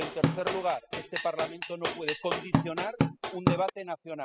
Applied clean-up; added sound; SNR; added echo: classical method spectral subtraction.